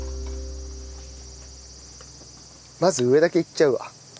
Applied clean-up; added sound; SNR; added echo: none; none; none; none.